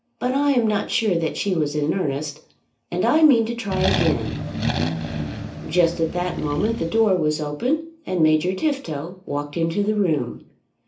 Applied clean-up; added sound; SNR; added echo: none; Accelerating, revving, vroom; 4 dB; reverberation time 0.3 s.